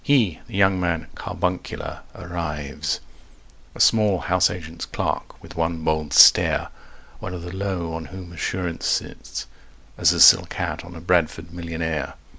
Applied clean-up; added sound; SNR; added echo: none; none; none; none.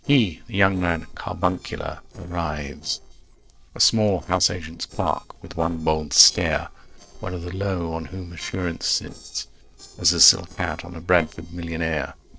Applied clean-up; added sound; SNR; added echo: neural separator model SepFormer DNS4.